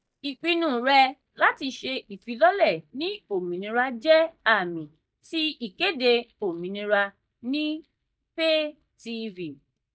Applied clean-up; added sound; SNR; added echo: neural mask model DeepFilterNet 3.